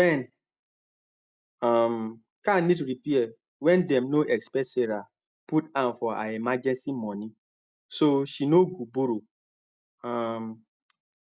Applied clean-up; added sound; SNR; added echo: none; none; none; none.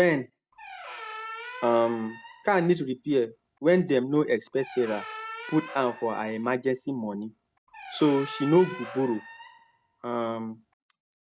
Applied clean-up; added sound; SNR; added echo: none; Squeak; 15 dB; none.